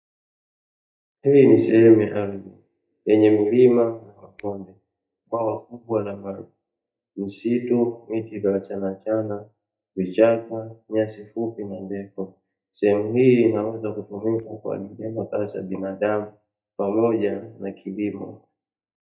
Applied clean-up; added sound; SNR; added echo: neural mask model DeepFilterNet 3.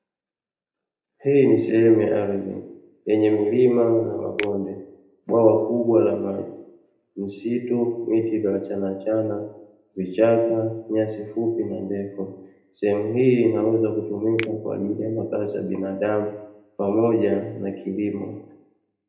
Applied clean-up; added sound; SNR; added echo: none; Finger snapping; 19 dB; reverberation time 0.8 s.